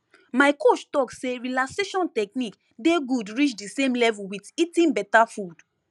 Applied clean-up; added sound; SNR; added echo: none; none; none; none.